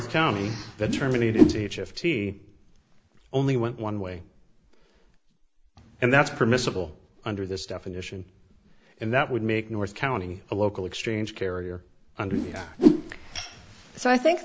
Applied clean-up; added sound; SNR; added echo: none; Whoosh, swoosh, swish; -4 dB; none.